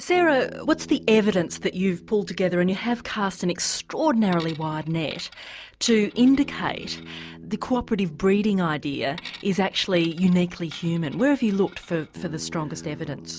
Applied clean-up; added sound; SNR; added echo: none; Coin (dropping) + Bass guitar; 19 dB; none.